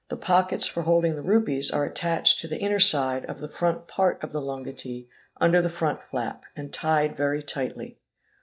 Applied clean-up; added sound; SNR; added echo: neural mask model DeepFilterNet 3.